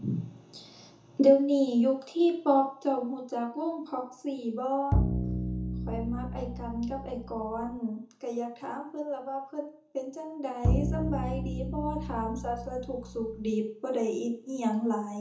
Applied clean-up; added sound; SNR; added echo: none; Bowed string instrument; 1 dB; reverberation time 0.6 s.